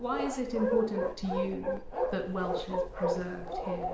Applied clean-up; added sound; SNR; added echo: none; Bark; 0 dB; none.